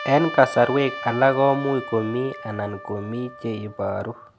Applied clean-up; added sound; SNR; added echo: none; Trumpet; 13 dB; none.